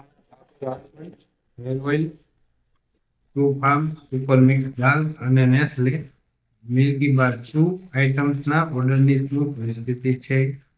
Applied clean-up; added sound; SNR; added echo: neural mask model DeepFilterNet 3.